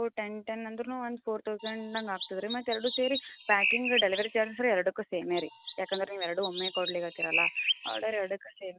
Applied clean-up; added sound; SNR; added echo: none; Chirp, tweet; 2 dB; none.